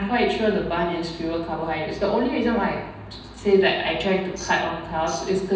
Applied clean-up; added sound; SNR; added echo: none; Tambourine; 16 dB; reverberation time 0.9 s.